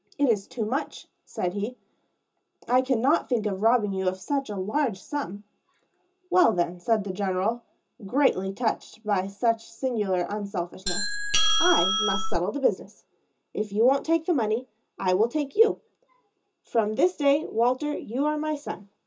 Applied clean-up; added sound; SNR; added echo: none; Doorbell; -4 dB; reverberation time 0.2 s.